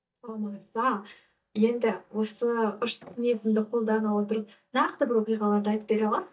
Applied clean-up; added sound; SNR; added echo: neural mask model DeepFilterNet 3.